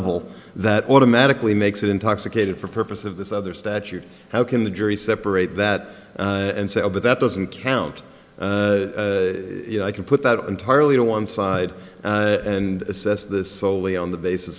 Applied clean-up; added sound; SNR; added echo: none; none; none; none.